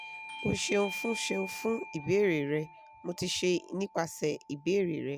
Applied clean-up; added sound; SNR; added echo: none; Bell / Doorbell; 13 dB; none.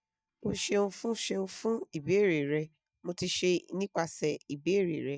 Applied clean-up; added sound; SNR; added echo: neural mask model DeepFilterNet 3.